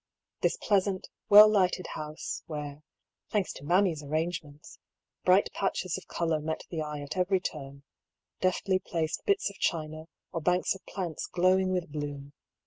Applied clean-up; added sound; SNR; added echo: none; none; none; none.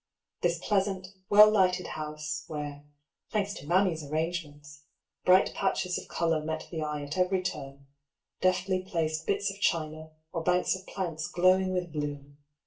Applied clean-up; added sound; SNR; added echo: none; none; none; reverberation time 0.3 s.